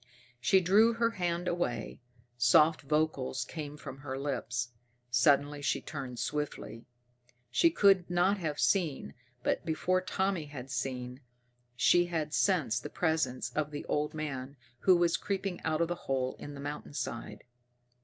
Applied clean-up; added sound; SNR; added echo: none; none; none; none.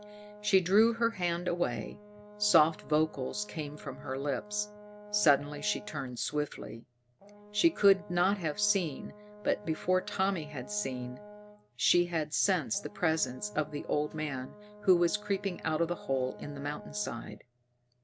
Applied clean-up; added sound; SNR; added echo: none; Brass instrument; 19 dB; none.